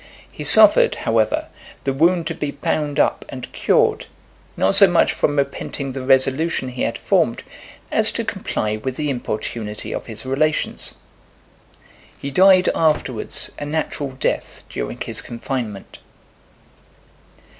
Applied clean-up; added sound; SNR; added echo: none; Squeak / Slam / Wood; 18 dB; none.